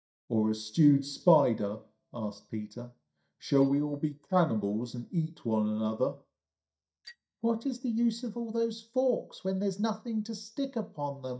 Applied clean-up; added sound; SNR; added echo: neural mask model DeepFilterNet 3.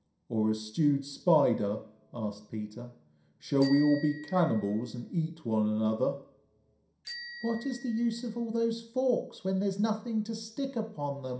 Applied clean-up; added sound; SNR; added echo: none; Bicycle bell; 18 dB; reverberation time 0.5 s.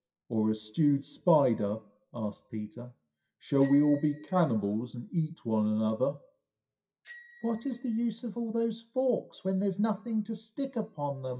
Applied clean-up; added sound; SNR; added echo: classical method WPE with log-MMSE.